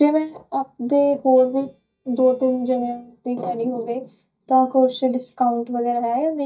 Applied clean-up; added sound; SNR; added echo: neural mask model DeepFilterNet 3.